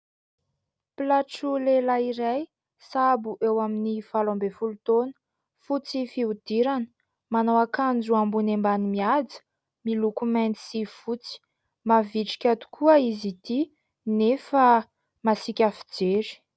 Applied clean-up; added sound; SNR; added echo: none; none; none; none.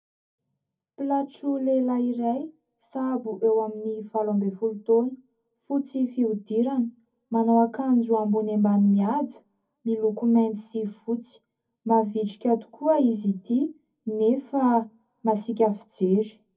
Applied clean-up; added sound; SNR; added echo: none; none; none; reverberation time 0.3 s.